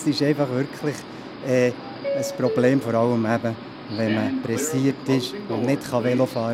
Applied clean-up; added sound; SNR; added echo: none; Subway, metro, underground; 8 dB; none.